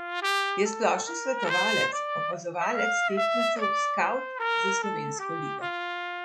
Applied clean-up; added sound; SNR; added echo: none; Trumpet; -3 dB; none.